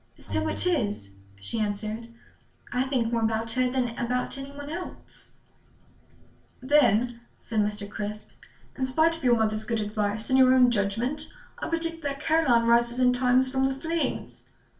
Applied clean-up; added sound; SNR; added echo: none; Bowed string instrument; 15 dB; reverberation time 0.3 s.